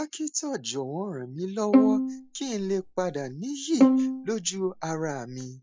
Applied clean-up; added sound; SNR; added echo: classical method log-MMSE.